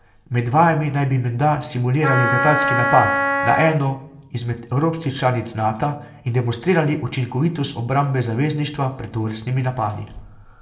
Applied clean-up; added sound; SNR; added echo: none; Wind instrument, woodwind instrument; 0 dB; reverberation time 0.5 s.